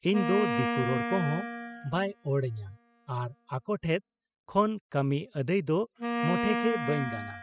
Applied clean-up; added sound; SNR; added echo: classical method spectral subtraction.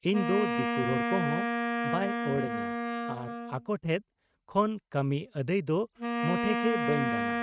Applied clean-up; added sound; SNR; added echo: neural mask model RNNoise.